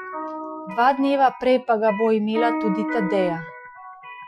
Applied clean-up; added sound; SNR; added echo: classical method Wiener filter.